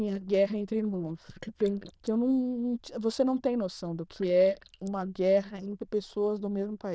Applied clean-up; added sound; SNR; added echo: neural diffusion model UNIVERSE++.